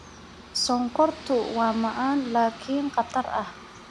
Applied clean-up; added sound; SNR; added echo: none; Aircraft; 17 dB; none.